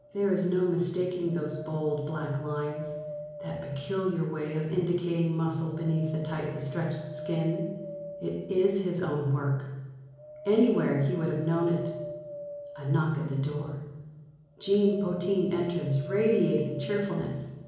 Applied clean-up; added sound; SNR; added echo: none; Wind; 14 dB; reverberation time 1.0 s.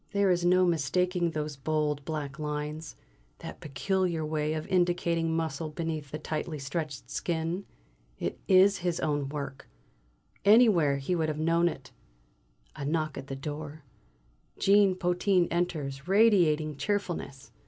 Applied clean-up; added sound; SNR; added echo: none; none; none; none.